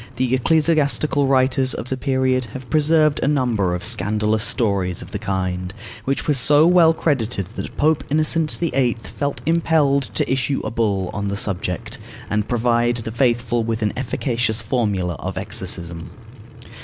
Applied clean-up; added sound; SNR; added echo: none; Truck; 18 dB; none.